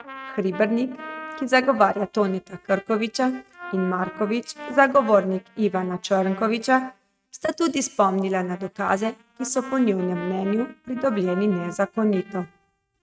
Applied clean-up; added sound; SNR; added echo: neural mask model RNNoise.